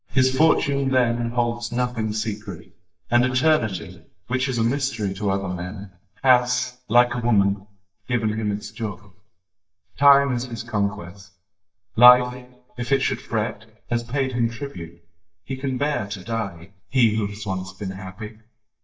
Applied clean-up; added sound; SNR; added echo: neural mask model DeepFilterNet 3.